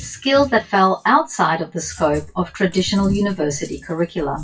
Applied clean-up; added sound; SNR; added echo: classical method WPE with log-MMSE.